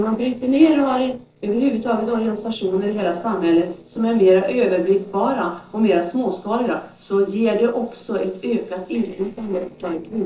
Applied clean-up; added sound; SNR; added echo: neural separator model SepFormer DNS4.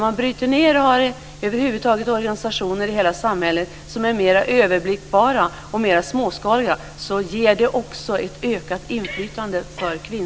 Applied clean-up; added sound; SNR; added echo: none; none; none; none.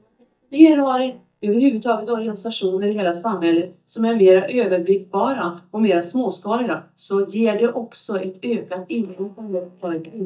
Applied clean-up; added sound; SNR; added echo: neural mask model DeepFilterNet 3.